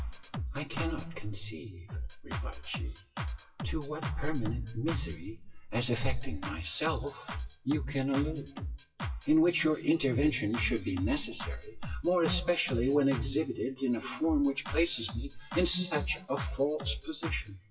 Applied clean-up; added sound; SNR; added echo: classical method WPE with log-MMSE.